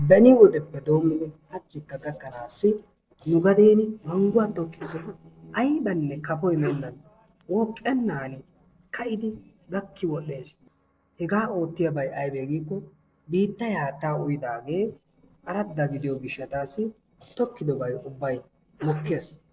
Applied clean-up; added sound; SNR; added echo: neural separator model SepFormer DNS4.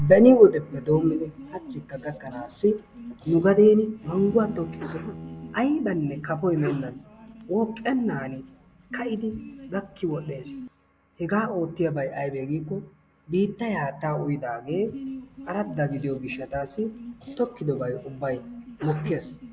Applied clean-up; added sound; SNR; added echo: none; Bowed string instrument + Sneeze; 16 dB; none.